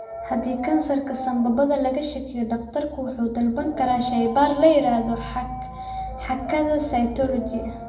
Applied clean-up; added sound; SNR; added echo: none; none; none; reverberation time 0.6 s.